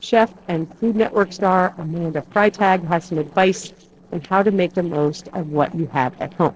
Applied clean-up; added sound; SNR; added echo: neural separator model SepFormer DNS4.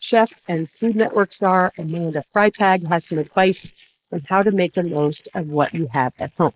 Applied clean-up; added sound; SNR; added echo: neural mask model Resemble Enhance denoiser.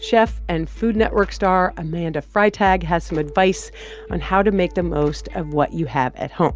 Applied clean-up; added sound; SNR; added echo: none; none; none; none.